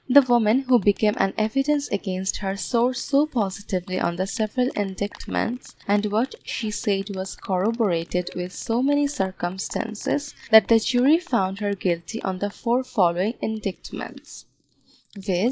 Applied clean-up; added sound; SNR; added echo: neural mask model Resemble Enhance denoiser.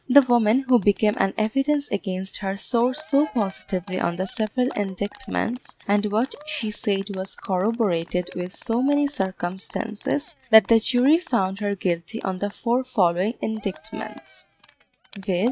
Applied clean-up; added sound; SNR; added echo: neural mask model RNNoise.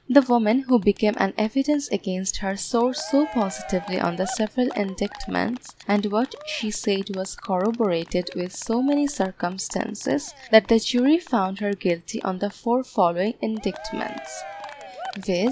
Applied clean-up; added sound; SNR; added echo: none; Cheering; 18 dB; none.